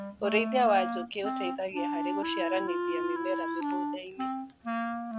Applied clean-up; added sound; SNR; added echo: none; Wind instrument, woodwind instrument; 1 dB; none.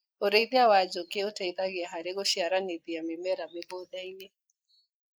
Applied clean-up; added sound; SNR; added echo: neural mask model Resemble Enhance denoiser.